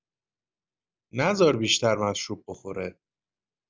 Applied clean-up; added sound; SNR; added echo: none; none; none; none.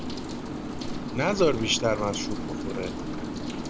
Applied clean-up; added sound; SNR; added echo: none; Rain; 2 dB; none.